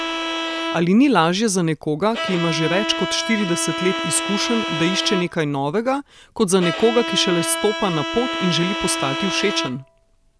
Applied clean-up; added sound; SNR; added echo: none; Bowed string instrument; 6 dB; none.